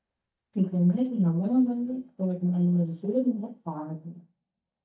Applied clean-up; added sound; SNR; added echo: neural mask model DeepFilterNet 3.